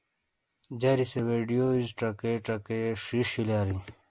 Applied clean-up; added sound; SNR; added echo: none; none; none; none.